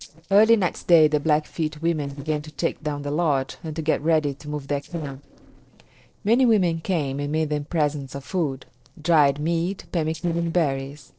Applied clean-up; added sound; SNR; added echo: neural separator model SepFormer DNS4.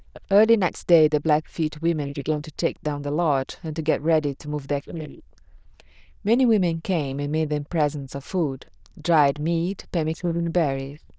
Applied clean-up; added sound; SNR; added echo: neural diffusion model UNIVERSE++.